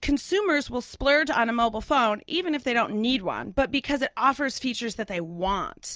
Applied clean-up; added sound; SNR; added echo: none; none; none; none.